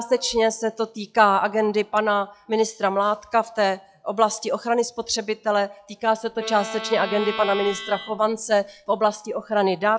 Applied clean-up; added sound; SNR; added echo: classical method log-MMSE.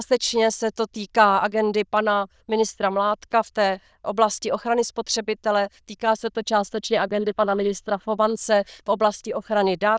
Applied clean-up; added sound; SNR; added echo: neural diffusion model UNIVERSE++.